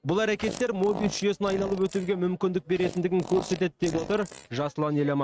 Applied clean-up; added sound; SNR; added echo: neural mask model RNNoise.